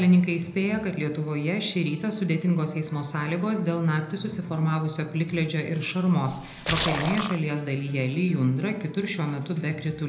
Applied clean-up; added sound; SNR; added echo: none; Splash, splatter; 4 dB; reverberation time 0.7 s.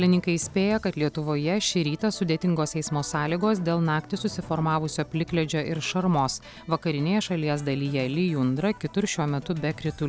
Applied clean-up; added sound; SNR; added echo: none; none; none; none.